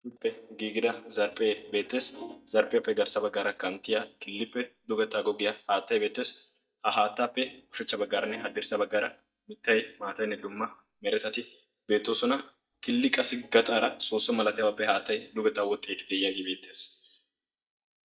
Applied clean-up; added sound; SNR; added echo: neural mask model DeepFilterNet 3.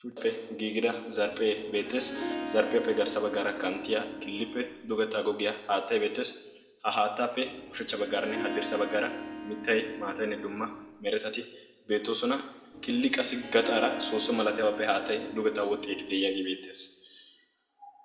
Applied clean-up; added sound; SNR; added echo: none; Harp; 8 dB; reverberation time 0.7 s.